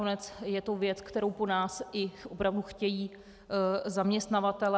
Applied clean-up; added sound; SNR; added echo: none; none; none; none.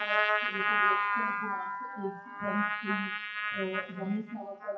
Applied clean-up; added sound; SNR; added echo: classical method WPE with log-MMSE.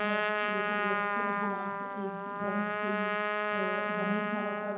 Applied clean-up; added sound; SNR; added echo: none; Trumpet; -5 dB; reverberation time 0.9 s.